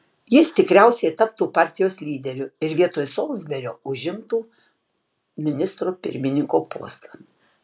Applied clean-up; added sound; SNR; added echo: none; none; none; none.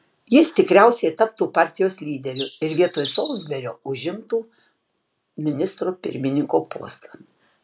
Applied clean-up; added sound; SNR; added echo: none; Bird; 14 dB; none.